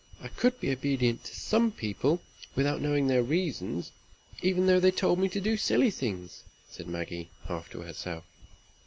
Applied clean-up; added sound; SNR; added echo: none; none; none; none.